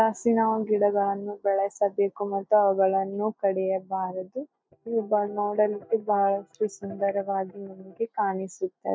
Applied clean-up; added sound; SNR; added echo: neural mask model DeepFilterNet 3.